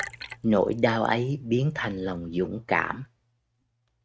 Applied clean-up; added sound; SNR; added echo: neural mask model RNNoise.